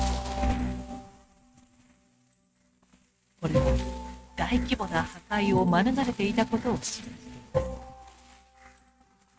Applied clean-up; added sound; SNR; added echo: neural mask model RNNoise.